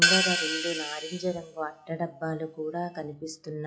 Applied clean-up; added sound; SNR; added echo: classical method log-MMSE.